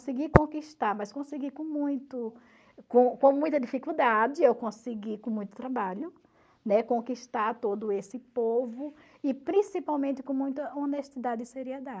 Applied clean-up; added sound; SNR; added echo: neural mask model Resemble Enhance denoiser.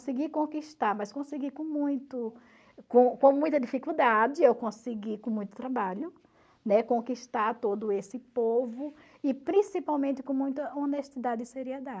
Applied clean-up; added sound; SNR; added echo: none; none; none; none.